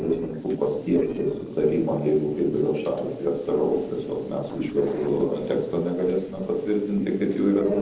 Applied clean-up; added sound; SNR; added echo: neural separator model SepFormer DNS4.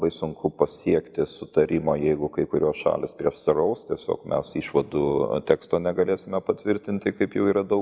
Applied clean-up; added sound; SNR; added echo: none; none; none; none.